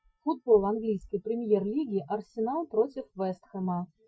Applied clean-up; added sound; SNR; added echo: classical method Wiener filter.